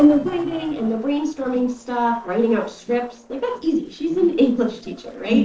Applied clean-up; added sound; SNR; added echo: neural separator model SepFormer DNS4.